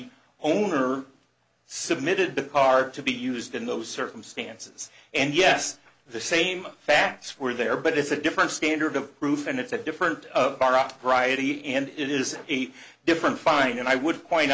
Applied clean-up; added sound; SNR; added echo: none; none; none; none.